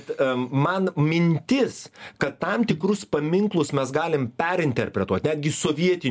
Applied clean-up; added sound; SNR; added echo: none; none; none; none.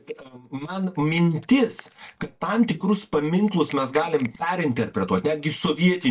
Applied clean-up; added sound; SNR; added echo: neural mask model DeepFilterNet 3.